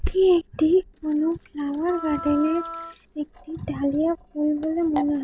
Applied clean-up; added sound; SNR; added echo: none; Wind instrument, woodwind instrument + Sink (filling or washing); 12 dB; none.